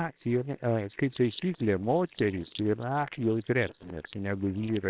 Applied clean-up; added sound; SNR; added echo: neural separator model SepFormer WHAMR!.